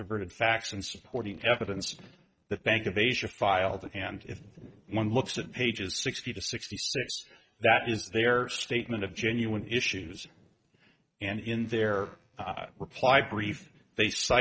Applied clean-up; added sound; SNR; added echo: neural mask model RNNoise.